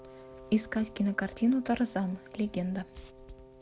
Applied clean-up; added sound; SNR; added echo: none; Wind instrument, woodwind instrument; 19 dB; none.